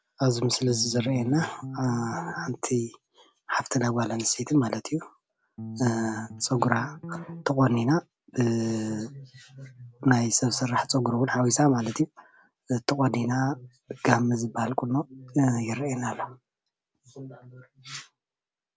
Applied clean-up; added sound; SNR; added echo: none; Bass guitar; 11 dB; none.